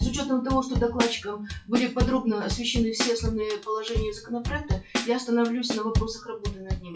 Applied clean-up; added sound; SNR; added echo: classical method WPE with log-MMSE.